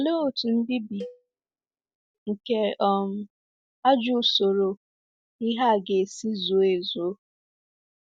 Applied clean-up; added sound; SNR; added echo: none; Cowbell; 20 dB; none.